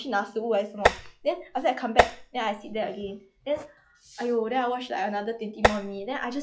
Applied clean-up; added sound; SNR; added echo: classical method log-MMSE.